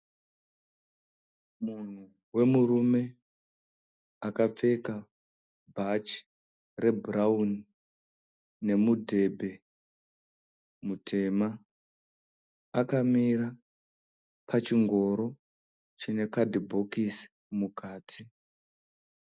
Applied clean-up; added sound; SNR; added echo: none; none; none; none.